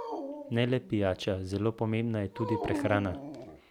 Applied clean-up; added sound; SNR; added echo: none; Dog; 8 dB; none.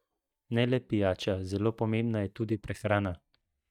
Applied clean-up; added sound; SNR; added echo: neural mask model DeepFilterNet 3.